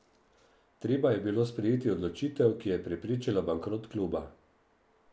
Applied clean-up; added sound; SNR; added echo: none; none; none; none.